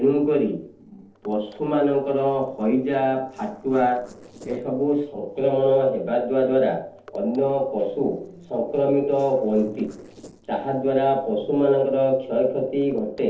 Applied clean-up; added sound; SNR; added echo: neural separator model SepFormer DNS4.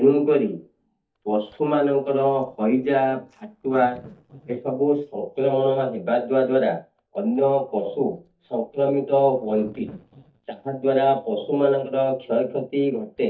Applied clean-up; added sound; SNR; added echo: neural mask model DeepFilterNet 3.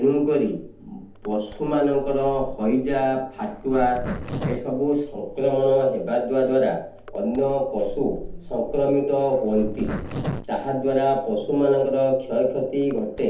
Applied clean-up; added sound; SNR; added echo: none; Zipper (clothing); 12 dB; reverberation time 0.6 s.